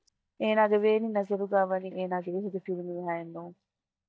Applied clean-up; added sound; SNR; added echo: neural mask model DeepFilterNet 3.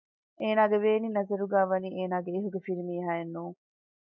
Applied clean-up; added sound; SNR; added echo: none; none; none; none.